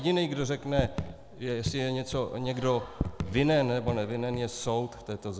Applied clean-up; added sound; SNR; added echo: none; Raindrop / Drip; 8 dB; none.